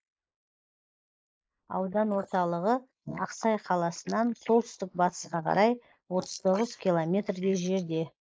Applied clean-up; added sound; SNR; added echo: neural mask model Resemble Enhance denoiser.